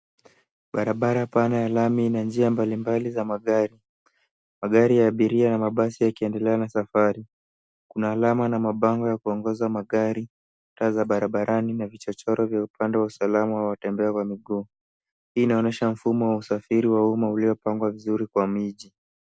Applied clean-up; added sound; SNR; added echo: none; none; none; none.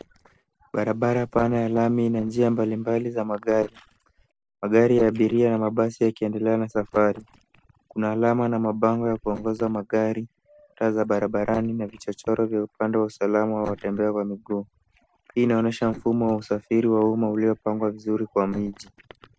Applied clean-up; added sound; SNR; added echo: neural separator model SepFormer DNS4.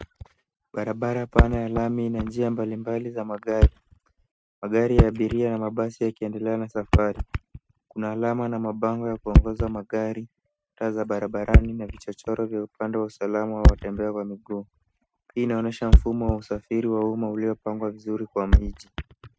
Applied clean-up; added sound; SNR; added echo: neural mask model RNNoise.